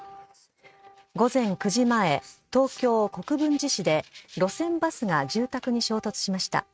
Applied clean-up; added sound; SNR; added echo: neural mask model RNNoise.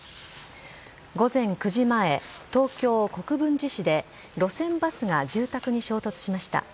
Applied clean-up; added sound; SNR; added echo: none; none; none; none.